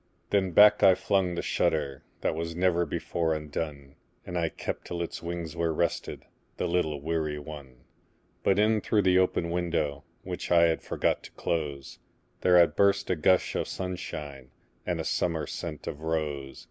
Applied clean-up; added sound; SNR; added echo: none; none; none; none.